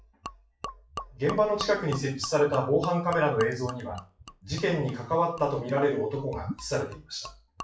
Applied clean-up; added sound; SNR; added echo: classical method WPE with log-MMSE.